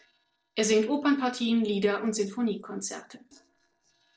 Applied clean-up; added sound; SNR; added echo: neural separator model SepFormer DNS4.